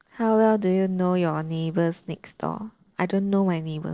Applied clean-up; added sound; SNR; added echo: neural separator model SepFormer DNS4.